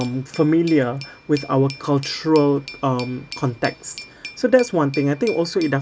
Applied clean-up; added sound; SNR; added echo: none; Glass; 18 dB; none.